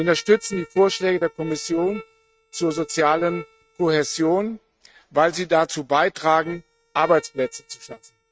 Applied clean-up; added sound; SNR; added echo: neural mask model RNNoise.